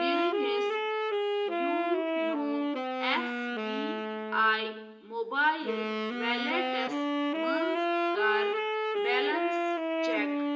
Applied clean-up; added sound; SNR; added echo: none; Wind instrument, woodwind instrument; -3 dB; reverberation time 1.0 s.